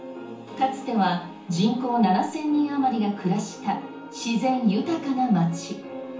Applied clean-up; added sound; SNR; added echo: none; none; none; reverberation time 0.7 s.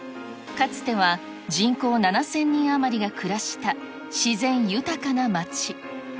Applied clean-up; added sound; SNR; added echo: none; none; none; none.